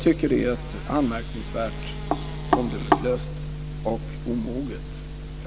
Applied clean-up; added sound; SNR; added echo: none; Bowed string instrument + Fart; 20 dB; none.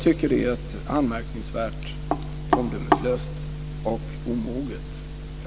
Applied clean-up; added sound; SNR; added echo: none; none; none; none.